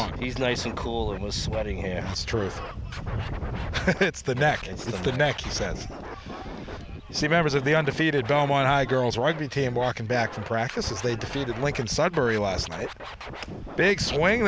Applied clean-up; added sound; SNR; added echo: none; Scratching (performance technique); 13 dB; none.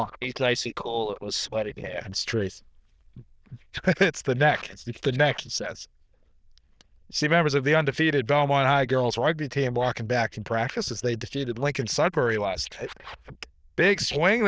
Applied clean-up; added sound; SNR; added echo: neural diffusion model UNIVERSE++.